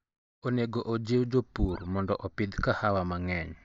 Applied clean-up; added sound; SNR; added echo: neural mask model DeepFilterNet 3.